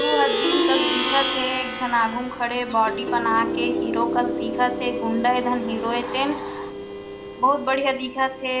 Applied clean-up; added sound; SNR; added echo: none; Plucked string instrument; 2 dB; reverberation time 0.5 s.